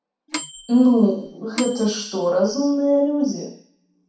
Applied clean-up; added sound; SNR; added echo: none; Microwave oven / Bell; 14 dB; reverberation time 0.6 s.